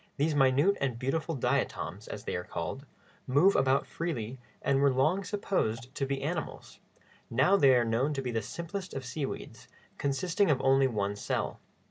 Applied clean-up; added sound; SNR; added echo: none; none; none; none.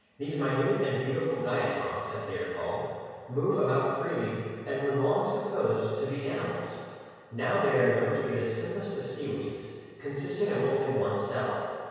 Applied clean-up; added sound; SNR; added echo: none; none; none; reverberation time 1.9 s.